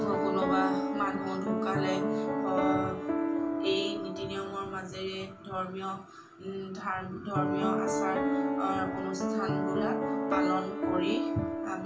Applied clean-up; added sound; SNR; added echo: none; Piano; -3 dB; reverberation time 0.3 s.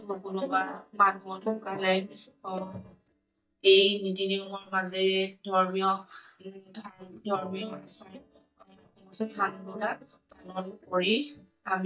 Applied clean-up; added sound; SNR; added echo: neural mask model DeepFilterNet 3.